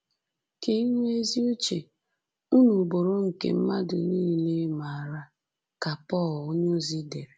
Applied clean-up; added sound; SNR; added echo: none; none; none; none.